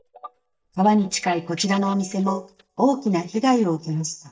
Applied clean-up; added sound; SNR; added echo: neural mask model DeepFilterNet 3.